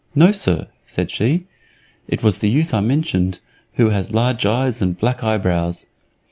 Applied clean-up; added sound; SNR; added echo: none; none; none; none.